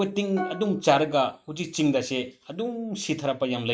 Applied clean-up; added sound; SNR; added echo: neural mask model RNNoise.